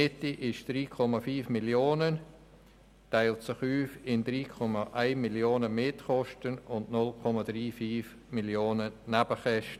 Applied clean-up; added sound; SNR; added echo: none; none; none; none.